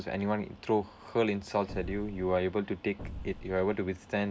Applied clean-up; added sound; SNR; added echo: none; Explosion; 12 dB; none.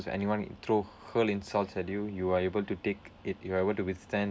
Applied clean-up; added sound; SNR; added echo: none; none; none; none.